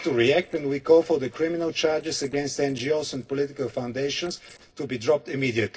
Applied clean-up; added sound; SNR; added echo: neural separator model SepFormer DNS4.